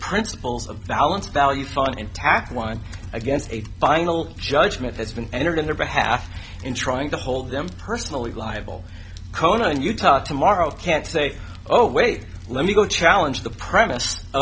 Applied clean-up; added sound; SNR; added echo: none; Fire; 17 dB; none.